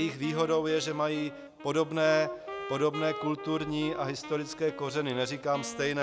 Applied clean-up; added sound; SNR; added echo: none; Wind instrument, woodwind instrument; 12 dB; none.